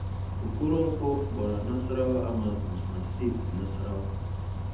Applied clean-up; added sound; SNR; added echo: none; Bus; 0 dB; reverberation time 0.8 s.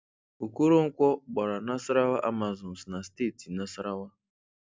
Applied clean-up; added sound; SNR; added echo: none; none; none; none.